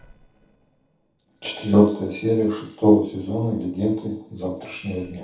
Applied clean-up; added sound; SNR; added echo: neural separator model SepFormer DNS4.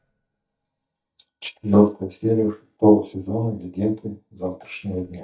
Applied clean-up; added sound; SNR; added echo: neural mask model DeepFilterNet 3.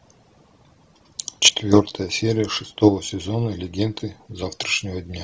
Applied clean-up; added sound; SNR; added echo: none; none; none; none.